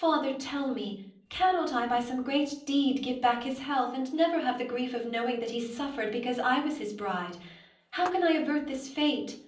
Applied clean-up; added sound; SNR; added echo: neural separator model SepFormer DNS4.